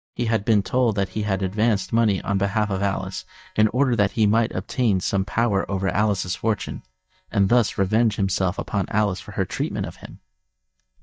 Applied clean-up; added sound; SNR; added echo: neural mask model DeepFilterNet 3.